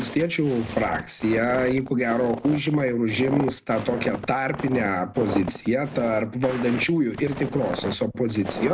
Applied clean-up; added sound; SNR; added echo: none; Walk, footsteps; 10 dB; none.